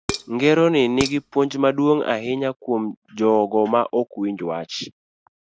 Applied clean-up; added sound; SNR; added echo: none; Dishes, pots, and pans; 11 dB; none.